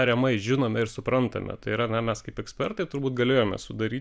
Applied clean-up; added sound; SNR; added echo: none; none; none; none.